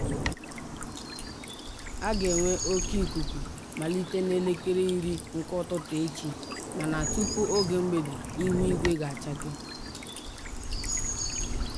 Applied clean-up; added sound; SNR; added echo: none; Stream / Bird vocalization, bird call, bird song; 3 dB; none.